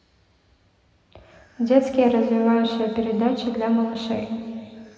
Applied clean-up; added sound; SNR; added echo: none; none; none; reverberation time 2.5 s.